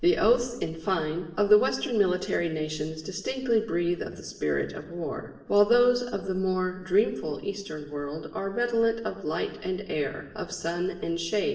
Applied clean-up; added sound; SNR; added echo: none; none; none; reverberation time 0.8 s.